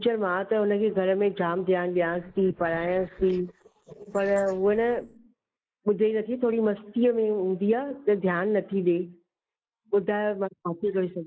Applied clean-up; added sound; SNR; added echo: neural mask model Resemble Enhance denoiser.